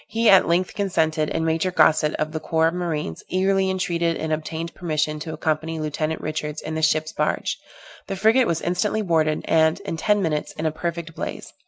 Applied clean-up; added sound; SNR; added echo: none; none; none; none.